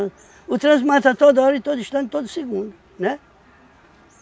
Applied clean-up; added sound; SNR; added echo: none; none; none; none.